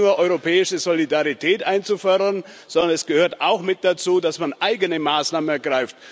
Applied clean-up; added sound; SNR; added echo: none; none; none; none.